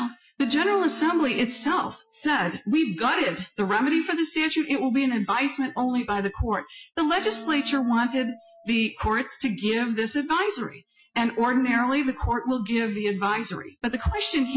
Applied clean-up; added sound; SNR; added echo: classical method Wiener filter.